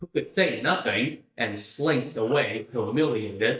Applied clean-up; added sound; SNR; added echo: neural mask model DeepFilterNet 3.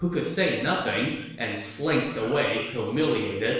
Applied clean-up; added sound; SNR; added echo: none; Bird; 18 dB; reverberation time 0.9 s.